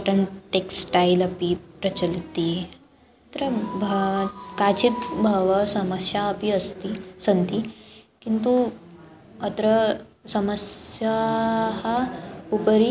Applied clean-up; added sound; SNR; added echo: none; none; none; none.